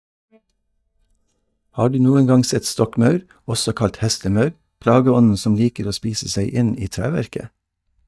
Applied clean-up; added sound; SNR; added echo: neural mask model DeepFilterNet 3.